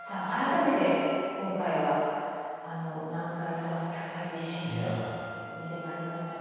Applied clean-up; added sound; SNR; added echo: none; Wind instrument, woodwind instrument; 15 dB; reverberation time 2.2 s.